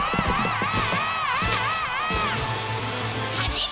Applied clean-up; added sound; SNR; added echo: none; Fireworks; 16 dB; none.